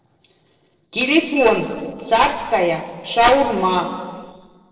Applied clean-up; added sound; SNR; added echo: neural separator model SepFormer DNS4.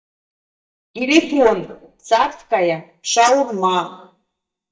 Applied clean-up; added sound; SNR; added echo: neural mask model DeepFilterNet 3.